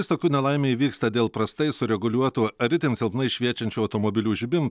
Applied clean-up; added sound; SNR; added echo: none; none; none; none.